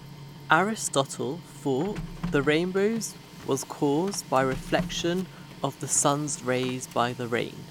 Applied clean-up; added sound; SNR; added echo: none; Printer; 13 dB; none.